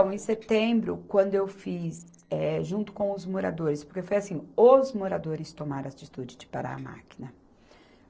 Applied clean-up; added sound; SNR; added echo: neural separator model SepFormer DNS4.